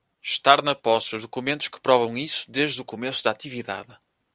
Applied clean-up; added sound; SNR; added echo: none; none; none; none.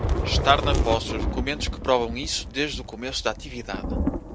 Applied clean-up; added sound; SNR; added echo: none; Thunder / Rain; 0 dB; none.